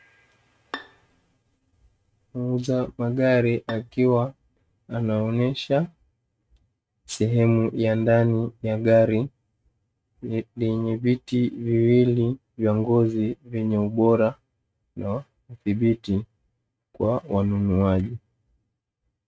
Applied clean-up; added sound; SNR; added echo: neural mask model RNNoise.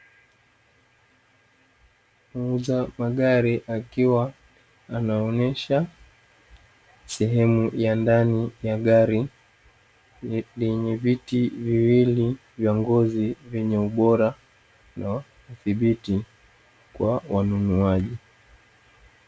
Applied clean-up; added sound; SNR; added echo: none; none; none; none.